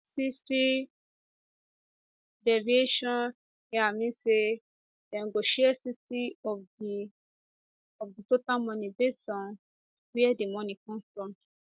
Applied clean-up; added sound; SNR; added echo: none; none; none; none.